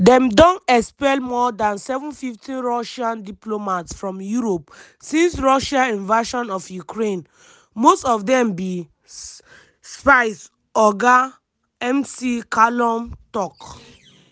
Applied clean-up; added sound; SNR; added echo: none; none; none; none.